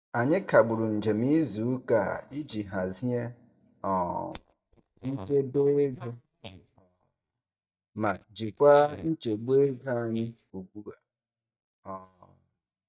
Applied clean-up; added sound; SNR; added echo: neural mask model DeepFilterNet 3.